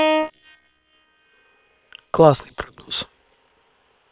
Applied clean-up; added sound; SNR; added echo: neural separator model SepFormer WHAM!.